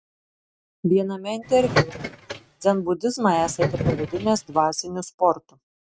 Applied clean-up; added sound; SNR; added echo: neural mask model RNNoise.